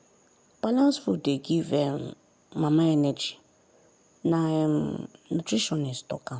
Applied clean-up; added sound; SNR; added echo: none; none; none; none.